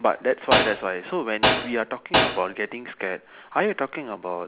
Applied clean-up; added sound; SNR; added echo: none; Hi-hat; -5 dB; none.